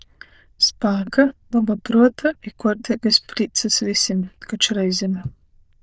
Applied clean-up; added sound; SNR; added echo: neural diffusion model UNIVERSE++.